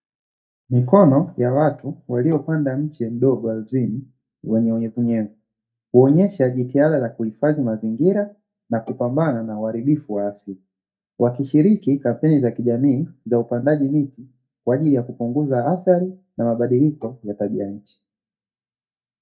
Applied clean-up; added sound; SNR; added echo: neural mask model DeepFilterNet 3.